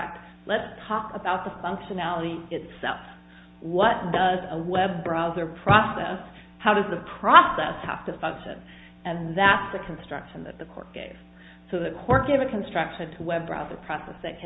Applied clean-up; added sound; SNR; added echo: none; none; none; none.